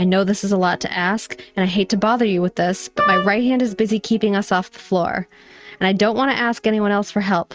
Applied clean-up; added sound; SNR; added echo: neural mask model RNNoise.